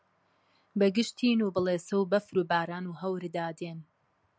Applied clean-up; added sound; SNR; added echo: none; none; none; none.